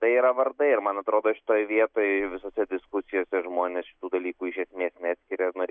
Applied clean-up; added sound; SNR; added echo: none; none; none; none.